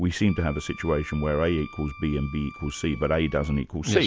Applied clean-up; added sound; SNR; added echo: none; Wind instrument, woodwind instrument; 19 dB; none.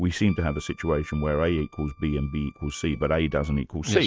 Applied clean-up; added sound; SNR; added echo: neural mask model RNNoise.